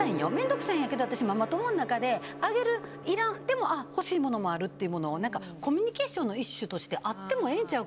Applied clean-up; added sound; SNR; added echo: none; Gong; 12 dB; none.